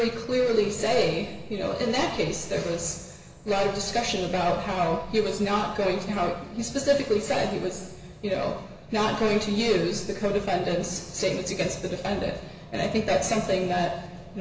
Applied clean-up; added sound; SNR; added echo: none; none; none; reverberation time 1.3 s.